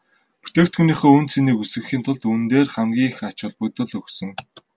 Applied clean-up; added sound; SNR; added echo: none; none; none; none.